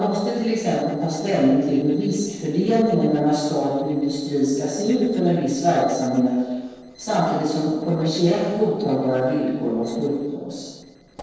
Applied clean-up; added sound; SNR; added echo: neural separator model SepFormer DNS4.